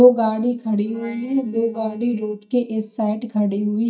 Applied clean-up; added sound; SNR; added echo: neural mask model DeepFilterNet 3.